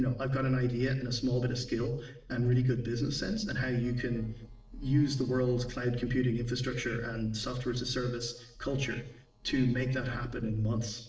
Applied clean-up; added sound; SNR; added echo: neural separator model SepFormer DNS4.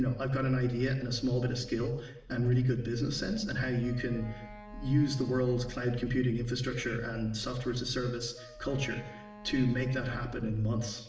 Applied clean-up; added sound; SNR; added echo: none; Wind instrument, woodwind instrument; 19 dB; reverberation time 0.9 s.